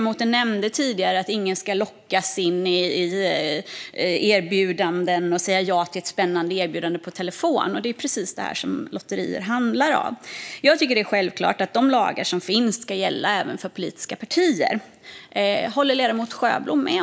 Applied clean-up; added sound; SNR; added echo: none; none; none; none.